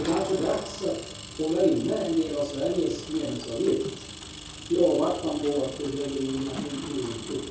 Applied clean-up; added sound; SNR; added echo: none; Engine; 13 dB; reverberation time 0.6 s.